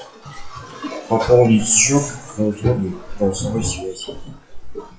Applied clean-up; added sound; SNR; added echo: classical method WPE with log-MMSE.